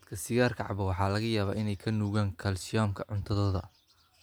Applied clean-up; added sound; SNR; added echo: none; none; none; none.